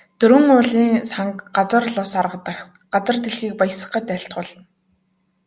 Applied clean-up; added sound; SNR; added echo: none; none; none; none.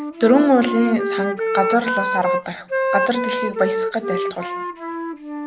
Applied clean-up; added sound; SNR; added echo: none; Wind instrument, woodwind instrument; 2 dB; none.